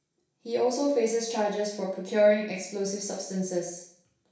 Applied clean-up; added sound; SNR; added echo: none; none; none; reverberation time 0.6 s.